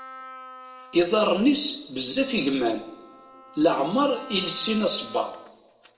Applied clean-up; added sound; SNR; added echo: none; Wind instrument, woodwind instrument; 19 dB; reverberation time 0.8 s.